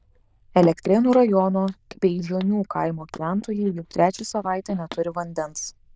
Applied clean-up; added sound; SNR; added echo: neural diffusion model UNIVERSE++.